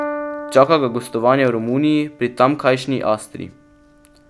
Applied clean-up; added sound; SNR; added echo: none; Piano; 15 dB; none.